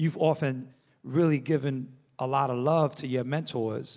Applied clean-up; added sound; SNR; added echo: none; none; none; none.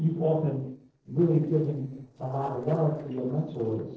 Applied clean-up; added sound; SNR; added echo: neural separator model SepFormer DNS4.